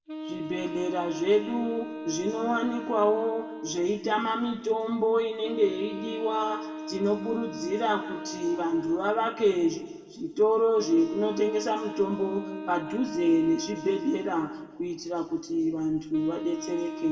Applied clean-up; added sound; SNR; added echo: none; Wind instrument, woodwind instrument; 11 dB; reverberation time 1.5 s.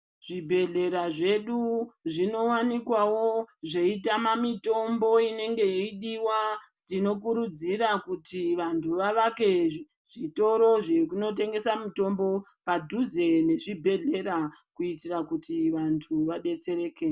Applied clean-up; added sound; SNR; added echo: none; none; none; none.